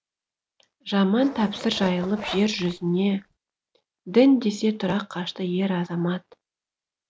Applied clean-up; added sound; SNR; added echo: none; Zipper (clothing); 15 dB; none.